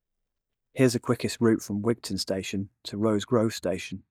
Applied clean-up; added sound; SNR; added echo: neural mask model DeepFilterNet 3.